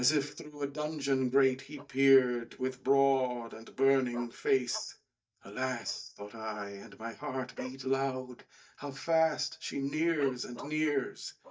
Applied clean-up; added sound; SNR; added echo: neural mask model DeepFilterNet 3.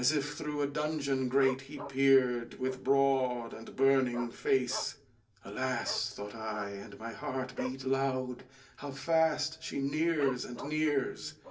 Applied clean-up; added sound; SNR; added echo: none; Dog; 17 dB; reverberation time 0.3 s.